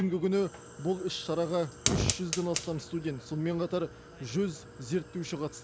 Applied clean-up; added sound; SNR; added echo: none; Fire; 6 dB; none.